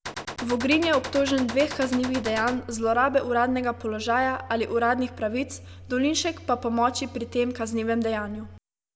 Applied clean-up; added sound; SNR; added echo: none; Gunshot, gunfire; 10 dB; none.